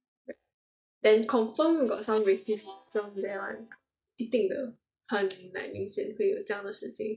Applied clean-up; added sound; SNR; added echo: neural mask model DeepFilterNet 3.